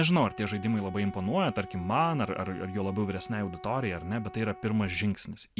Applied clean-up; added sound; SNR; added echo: none; Wind instrument, woodwind instrument; 16 dB; none.